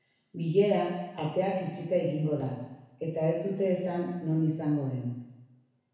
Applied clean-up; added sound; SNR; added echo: none; none; none; reverberation time 1.1 s.